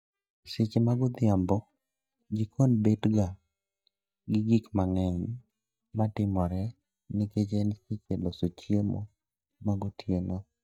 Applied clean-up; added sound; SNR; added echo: neural mask model DeepFilterNet 3.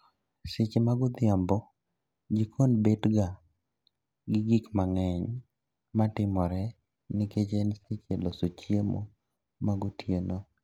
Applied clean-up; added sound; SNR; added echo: none; none; none; none.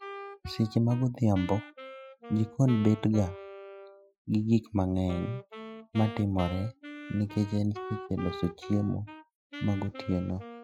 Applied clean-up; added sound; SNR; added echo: classical method Wiener filter.